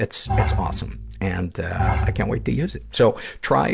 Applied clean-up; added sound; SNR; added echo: none; Bowed string instrument; 1 dB; none.